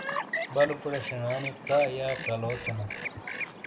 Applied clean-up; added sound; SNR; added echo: none; Chirp, tweet; 5 dB; reverberation time 1.0 s.